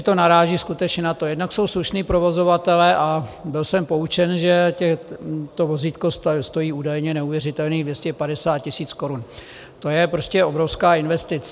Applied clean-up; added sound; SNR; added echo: none; none; none; none.